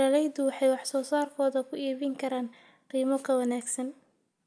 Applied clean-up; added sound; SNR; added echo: none; none; none; none.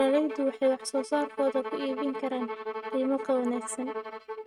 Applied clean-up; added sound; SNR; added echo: neural mask model RNNoise.